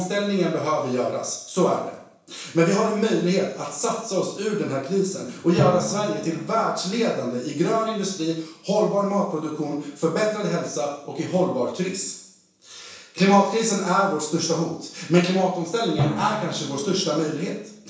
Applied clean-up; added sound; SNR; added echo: none; Drum; 13 dB; reverberation time 0.7 s.